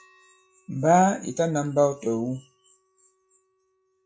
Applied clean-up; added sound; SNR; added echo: classical method log-MMSE.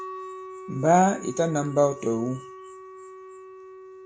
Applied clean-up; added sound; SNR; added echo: none; Wind instrument, woodwind instrument; 14 dB; none.